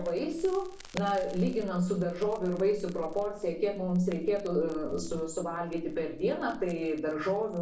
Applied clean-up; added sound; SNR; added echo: none; Crackle; 14 dB; reverberation time 0.4 s.